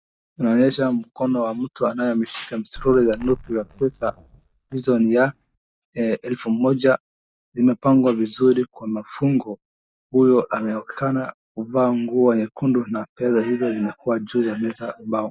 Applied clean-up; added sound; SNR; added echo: neural mask model DeepFilterNet 3.